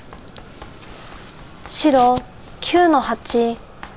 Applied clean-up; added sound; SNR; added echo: none; Run + Fire; 19 dB; none.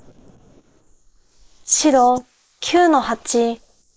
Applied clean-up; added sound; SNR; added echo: neural mask model Resemble Enhance denoiser.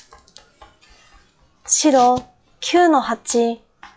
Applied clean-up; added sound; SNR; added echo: classical method log-MMSE.